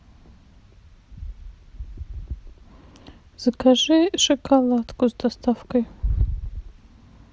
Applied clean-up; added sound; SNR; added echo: none; none; none; none.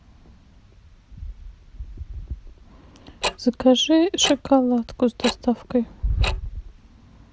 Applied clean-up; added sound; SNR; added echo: none; Tick-tock; 10 dB; none.